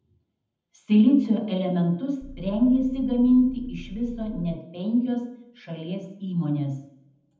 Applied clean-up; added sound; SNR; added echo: none; Idling / Car; 16 dB; reverberation time 0.8 s.